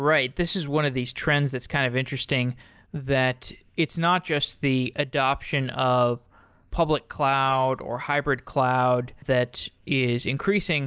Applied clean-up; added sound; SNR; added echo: neural mask model Resemble Enhance denoiser.